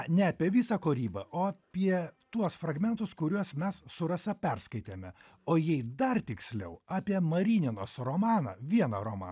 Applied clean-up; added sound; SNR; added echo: none; none; none; none.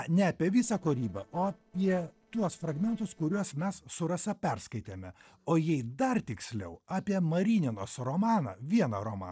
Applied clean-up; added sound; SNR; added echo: neural separator model SepFormer DNS4.